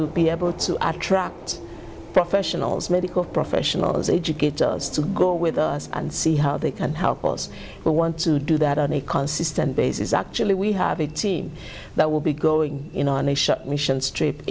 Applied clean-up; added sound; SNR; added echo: none; Subway, metro, underground; 18 dB; none.